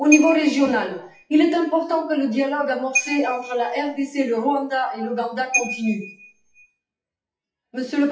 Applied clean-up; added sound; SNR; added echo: classical method WPE with log-MMSE.